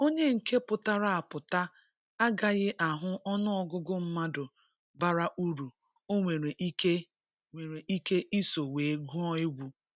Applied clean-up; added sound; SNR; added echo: none; none; none; none.